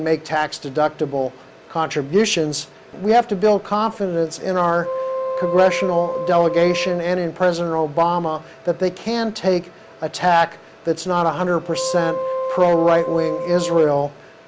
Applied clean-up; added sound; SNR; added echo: none; Wind instrument, woodwind instrument; 6 dB; none.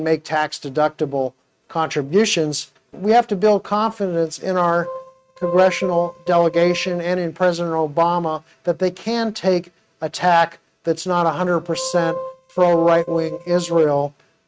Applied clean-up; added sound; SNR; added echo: neural mask model RNNoise.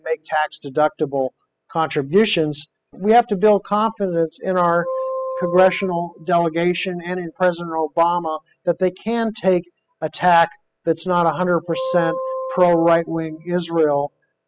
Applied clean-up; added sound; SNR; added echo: classical method spectral subtraction.